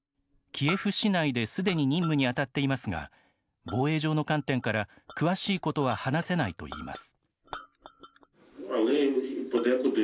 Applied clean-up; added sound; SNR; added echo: none; Chink, clink; 19 dB; none.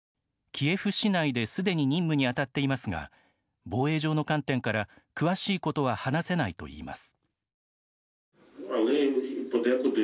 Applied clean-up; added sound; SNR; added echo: none; none; none; none.